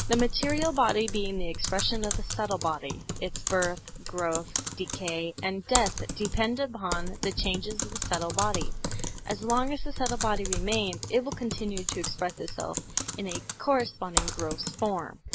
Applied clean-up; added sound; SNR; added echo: none; Typing; 2 dB; none.